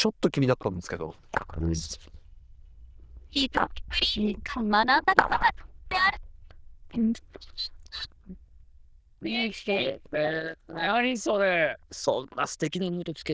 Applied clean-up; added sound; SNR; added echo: neural diffusion model UNIVERSE++.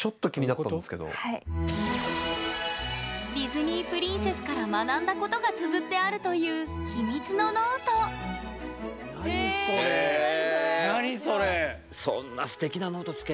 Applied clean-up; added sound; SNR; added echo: none; none; none; none.